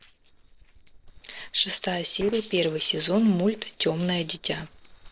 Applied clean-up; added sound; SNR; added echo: neural separator model SepFormer DNS4.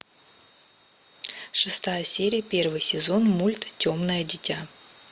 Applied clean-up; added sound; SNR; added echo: none; none; none; none.